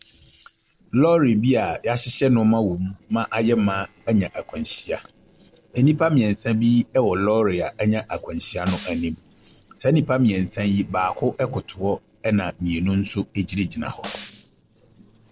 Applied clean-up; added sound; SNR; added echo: neural separator model SepFormer DNS4.